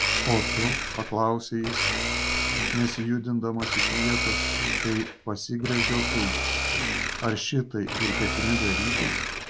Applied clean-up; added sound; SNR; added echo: none; Domestic sounds, home sounds; -2 dB; none.